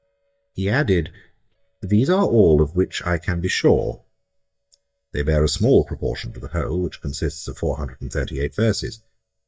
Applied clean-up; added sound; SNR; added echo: neural mask model DeepFilterNet 3.